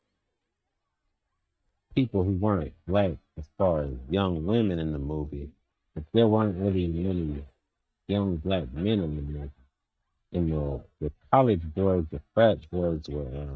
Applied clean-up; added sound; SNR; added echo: neural mask model DeepFilterNet 3.